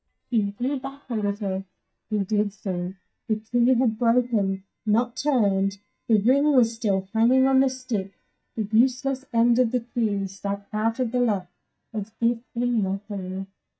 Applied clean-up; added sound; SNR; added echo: neural mask model DeepFilterNet 3.